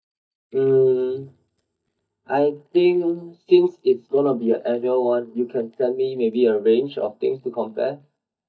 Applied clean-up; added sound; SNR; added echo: neural mask model DeepFilterNet 3.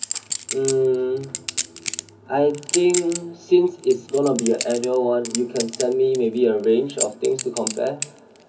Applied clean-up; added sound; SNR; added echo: none; Chink, clink; 9 dB; reverberation time 0.4 s.